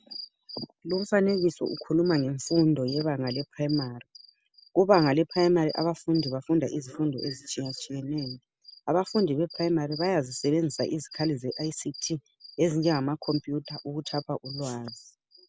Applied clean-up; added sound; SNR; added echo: none; none; none; none.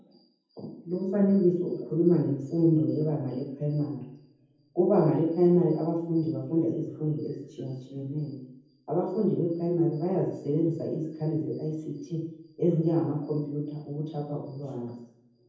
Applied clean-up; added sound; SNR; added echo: none; none; none; reverberation time 0.9 s.